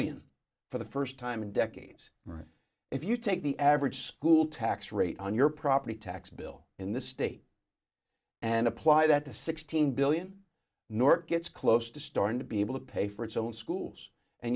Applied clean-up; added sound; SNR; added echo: none; none; none; none.